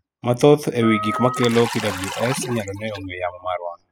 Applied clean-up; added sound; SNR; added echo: classical method spectral subtraction.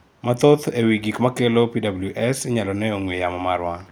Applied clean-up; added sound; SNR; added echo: none; none; none; none.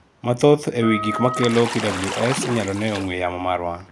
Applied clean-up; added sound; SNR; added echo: none; Wind instrument, woodwind instrument + Bathtub (filling or washing) / Splash, splatter; 8 dB; none.